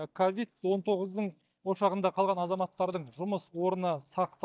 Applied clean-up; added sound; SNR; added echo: neural mask model DeepFilterNet 3.